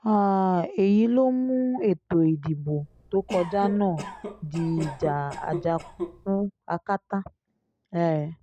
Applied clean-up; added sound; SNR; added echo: none; Cough; 12 dB; none.